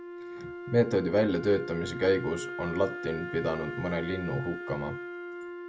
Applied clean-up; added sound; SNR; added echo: none; Wind instrument, woodwind instrument; 9 dB; none.